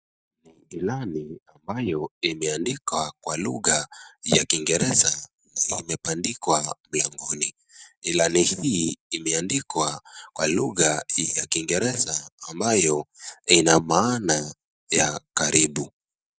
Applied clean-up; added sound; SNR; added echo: neural mask model DeepFilterNet 3.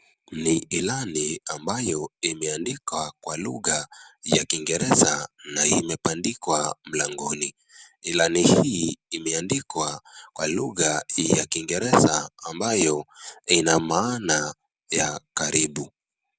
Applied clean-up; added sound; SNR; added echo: none; none; none; none.